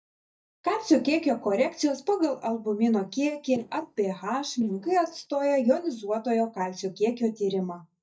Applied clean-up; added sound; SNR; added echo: neural mask model DeepFilterNet 3.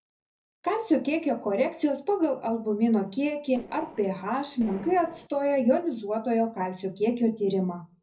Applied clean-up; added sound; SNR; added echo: neural separator model SepFormer DNS4.